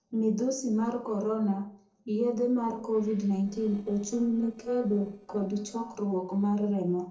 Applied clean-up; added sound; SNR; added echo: neural separator model SepFormer DNS4.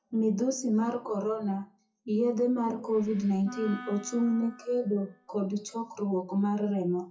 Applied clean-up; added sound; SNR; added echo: classical method WPE with log-MMSE.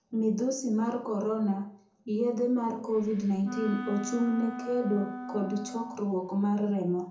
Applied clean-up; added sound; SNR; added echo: none; Wind instrument, woodwind instrument; 10 dB; reverberation time 0.6 s.